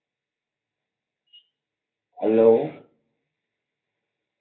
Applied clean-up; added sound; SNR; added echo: none; none; none; reverberation time 0.3 s.